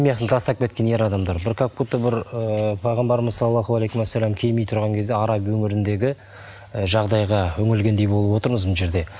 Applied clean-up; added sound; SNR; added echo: none; none; none; none.